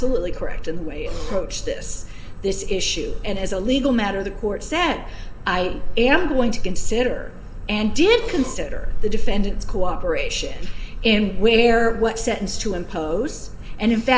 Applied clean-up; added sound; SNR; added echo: none; Burping, eructation; 15 dB; reverberation time 0.6 s.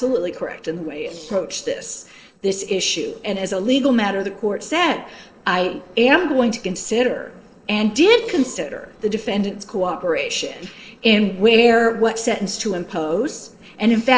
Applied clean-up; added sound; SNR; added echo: neural separator model SepFormer DNS4.